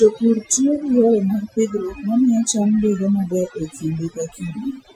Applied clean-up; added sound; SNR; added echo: classical method Wiener filter.